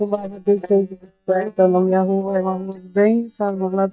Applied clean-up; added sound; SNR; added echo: neural mask model DeepFilterNet 3.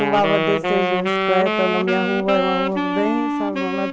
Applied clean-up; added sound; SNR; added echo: none; Wind instrument, woodwind instrument; 0 dB; none.